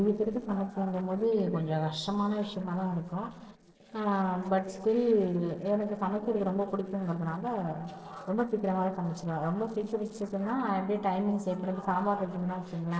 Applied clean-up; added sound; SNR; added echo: neural separator model SepFormer DNS4.